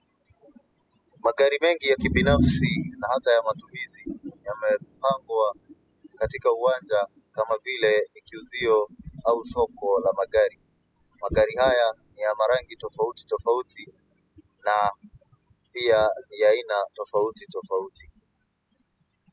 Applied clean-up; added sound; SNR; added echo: classical method spectral subtraction.